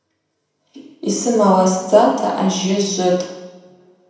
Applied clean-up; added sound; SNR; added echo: none; none; none; reverberation time 0.9 s.